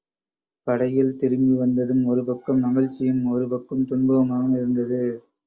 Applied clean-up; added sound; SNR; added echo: none; none; none; none.